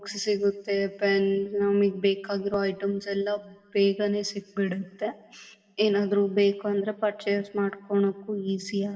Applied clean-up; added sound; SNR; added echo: none; none; none; reverberation time 1.4 s.